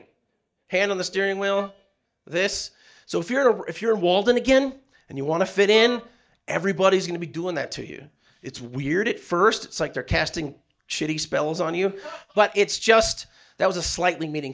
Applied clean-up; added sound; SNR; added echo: neural mask model DeepFilterNet 3.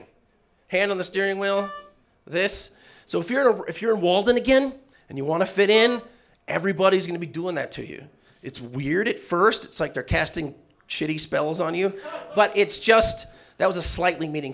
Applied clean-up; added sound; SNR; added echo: none; Wind instrument, woodwind instrument; 16 dB; none.